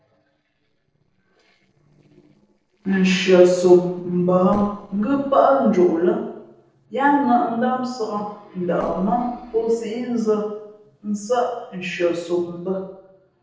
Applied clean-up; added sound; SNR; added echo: neural separator model SepFormer DNS4.